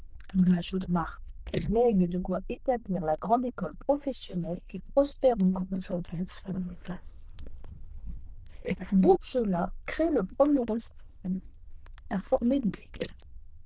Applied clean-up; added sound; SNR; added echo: neural diffusion model UNIVERSE++.